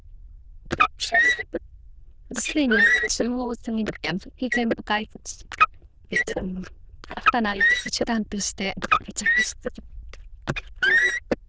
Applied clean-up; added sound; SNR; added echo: neural diffusion model UNIVERSE++.